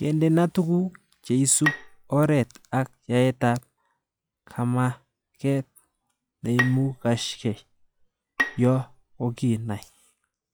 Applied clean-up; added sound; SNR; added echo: classical method log-MMSE.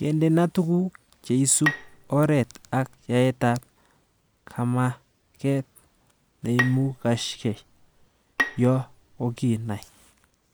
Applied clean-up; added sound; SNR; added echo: none; Bowed string instrument; 8 dB; none.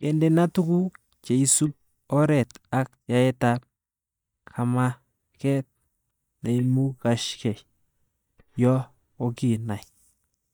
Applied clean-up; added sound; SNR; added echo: neural mask model DeepFilterNet 3.